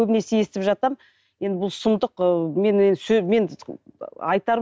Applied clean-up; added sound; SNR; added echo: none; none; none; none.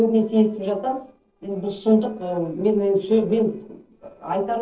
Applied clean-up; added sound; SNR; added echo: neural separator model SepFormer DNS4.